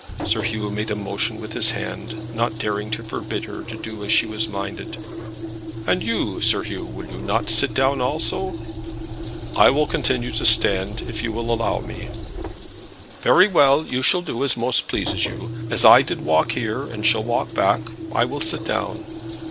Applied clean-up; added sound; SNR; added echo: none; Engine + Bathtub (filling or washing); 8 dB; none.